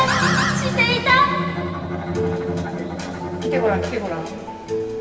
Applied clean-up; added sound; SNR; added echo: none; Bowed string instrument; 5 dB; reverberation time 2.9 s.